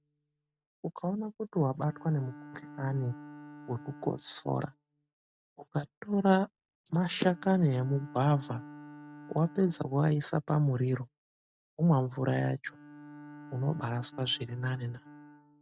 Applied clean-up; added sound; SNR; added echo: neural mask model RNNoise.